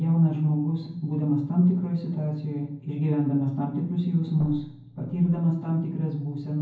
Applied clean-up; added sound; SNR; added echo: none; Thump, thud; 20 dB; reverberation time 0.9 s.